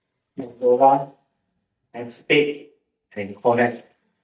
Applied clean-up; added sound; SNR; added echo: neural mask model DeepFilterNet 3.